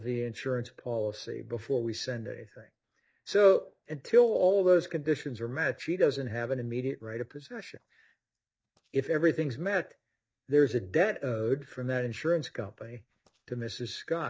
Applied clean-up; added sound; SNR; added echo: neural mask model DeepFilterNet 3.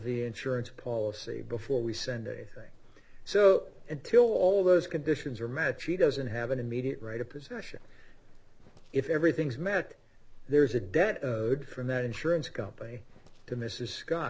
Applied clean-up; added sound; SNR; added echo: none; Livestock, farm animals, working animals; 18 dB; none.